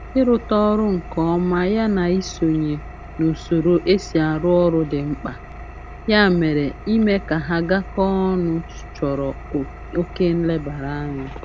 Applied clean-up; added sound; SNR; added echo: none; Engine; 15 dB; none.